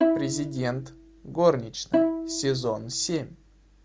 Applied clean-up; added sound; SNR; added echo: none; Bowed string instrument; 1 dB; none.